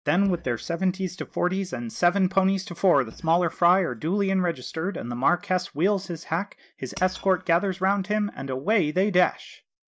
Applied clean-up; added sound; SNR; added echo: neural mask model DeepFilterNet 3.